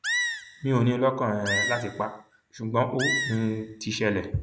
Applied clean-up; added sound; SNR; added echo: none; Animal; 5 dB; none.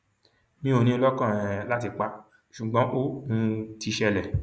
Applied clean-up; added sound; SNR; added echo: none; none; none; none.